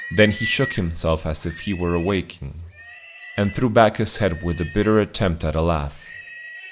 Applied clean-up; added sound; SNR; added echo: none; Livestock, farm animals, working animals; 15 dB; none.